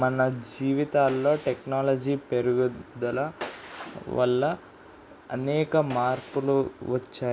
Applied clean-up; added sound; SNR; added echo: none; Gunshot, gunfire; 20 dB; none.